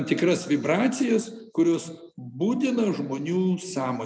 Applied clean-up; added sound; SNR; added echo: none; none; none; none.